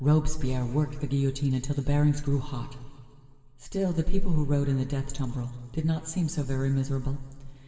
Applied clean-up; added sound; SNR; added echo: none; none; none; reverberation time 2.2 s.